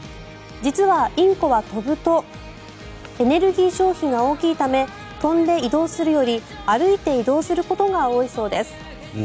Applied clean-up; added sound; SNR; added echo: none; none; none; none.